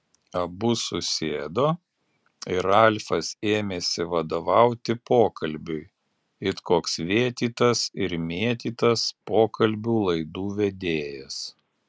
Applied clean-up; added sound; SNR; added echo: none; none; none; none.